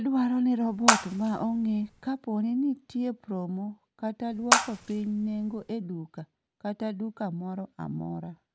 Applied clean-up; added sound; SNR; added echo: none; Water / Splash, splatter; -1 dB; none.